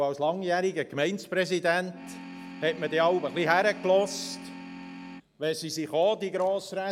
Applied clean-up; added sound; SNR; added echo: none; Organ; 14 dB; none.